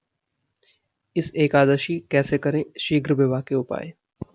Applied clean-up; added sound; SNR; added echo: none; none; none; none.